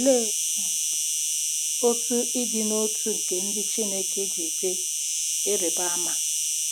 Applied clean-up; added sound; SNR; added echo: none; Insect; -3 dB; none.